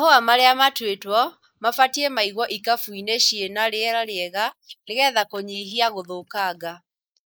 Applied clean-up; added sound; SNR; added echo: neural mask model Resemble Enhance denoiser.